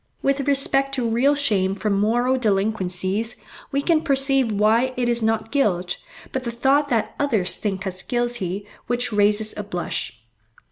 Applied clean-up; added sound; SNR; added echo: none; none; none; none.